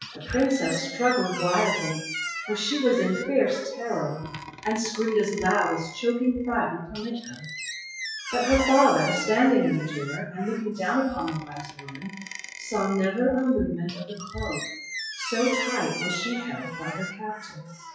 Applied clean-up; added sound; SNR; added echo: classical method WPE with log-MMSE.